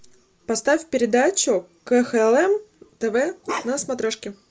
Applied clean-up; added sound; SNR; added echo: none; Bark; 10 dB; none.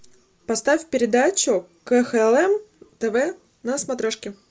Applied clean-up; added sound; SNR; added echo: none; none; none; none.